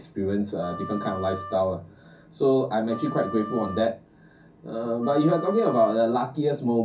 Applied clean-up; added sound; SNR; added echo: none; Wind instrument, woodwind instrument; 14 dB; reverberation time 0.3 s.